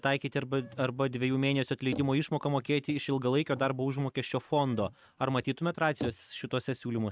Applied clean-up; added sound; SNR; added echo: neural mask model RNNoise.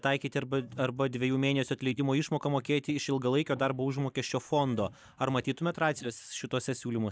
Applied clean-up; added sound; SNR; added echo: neural mask model DeepFilterNet 3.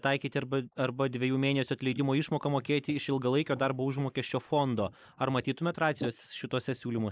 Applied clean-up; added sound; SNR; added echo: neural mask model Resemble Enhance denoiser.